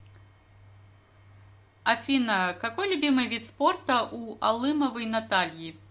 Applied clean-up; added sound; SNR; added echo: none; none; none; none.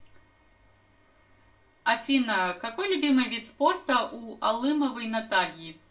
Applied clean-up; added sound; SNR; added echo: none; none; none; reverberation time 0.2 s.